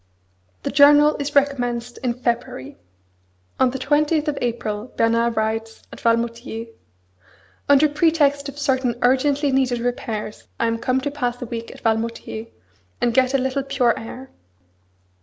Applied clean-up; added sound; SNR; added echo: none; none; none; none.